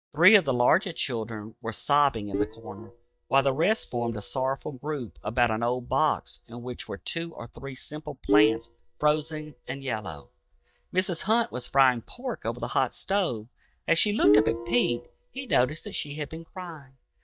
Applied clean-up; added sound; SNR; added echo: neural mask model DeepFilterNet 3.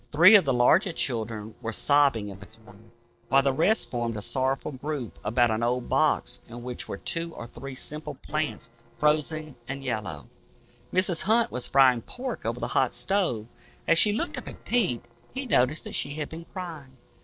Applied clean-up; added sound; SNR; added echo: neural separator model SepFormer DNS4.